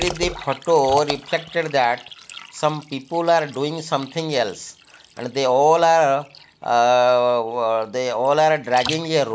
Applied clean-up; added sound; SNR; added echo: none; Liquid; 16 dB; none.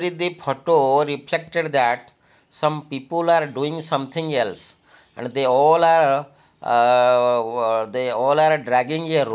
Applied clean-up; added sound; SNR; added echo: none; none; none; none.